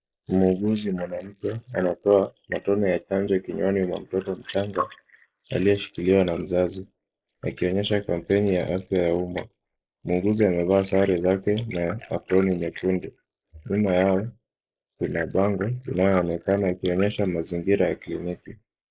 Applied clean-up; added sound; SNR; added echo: neural mask model Resemble Enhance denoiser.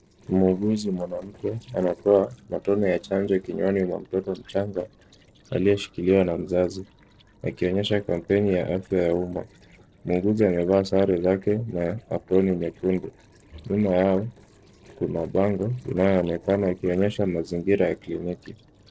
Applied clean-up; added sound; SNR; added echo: neural separator model SepFormer DNS4.